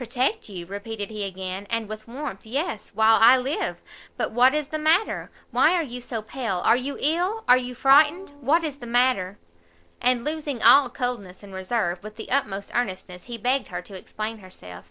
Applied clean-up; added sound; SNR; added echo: neural separator model SepFormer DNS4.